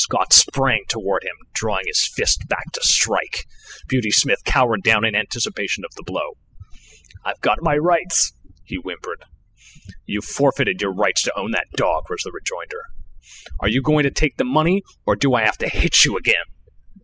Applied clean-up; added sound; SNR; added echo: classical method spectral subtraction.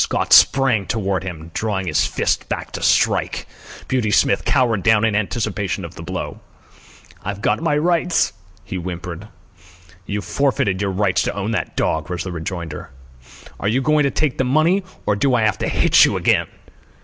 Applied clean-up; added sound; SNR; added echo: none; none; none; none.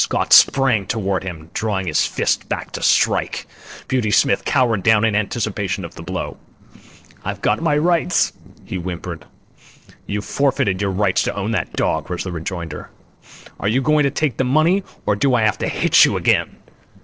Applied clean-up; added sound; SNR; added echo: neural separator model SepFormer DNS4.